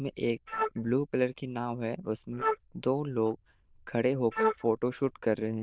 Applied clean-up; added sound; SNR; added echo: neural diffusion model UNIVERSE++.